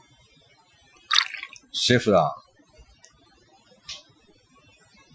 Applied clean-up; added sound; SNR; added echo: classical method Wiener filter.